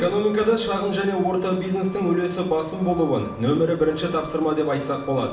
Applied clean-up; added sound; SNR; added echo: none; Truck; 18 dB; reverberation time 0.6 s.